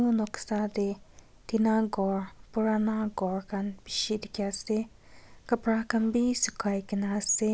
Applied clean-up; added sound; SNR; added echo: none; none; none; none.